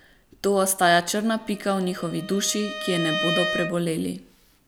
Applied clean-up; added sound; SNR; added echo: none; Bowed string instrument; 7 dB; none.